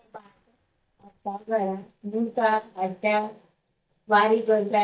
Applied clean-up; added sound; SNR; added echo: neural mask model DeepFilterNet 3.